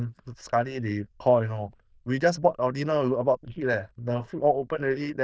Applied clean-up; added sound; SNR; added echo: neural diffusion model UNIVERSE++.